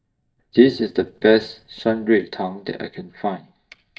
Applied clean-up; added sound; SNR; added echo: neural mask model DeepFilterNet 3.